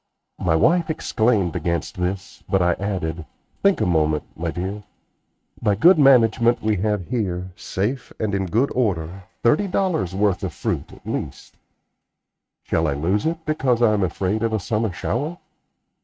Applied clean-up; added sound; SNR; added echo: neural mask model RNNoise.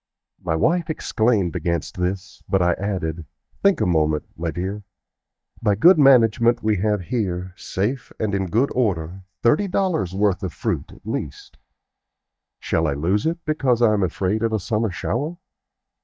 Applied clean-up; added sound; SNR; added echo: neural mask model DeepFilterNet 3.